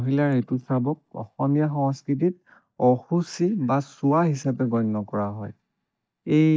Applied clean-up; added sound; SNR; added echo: neural mask model DeepFilterNet 3.